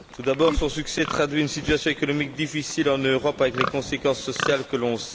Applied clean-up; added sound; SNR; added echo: none; Livestock, farm animals, working animals; 10 dB; none.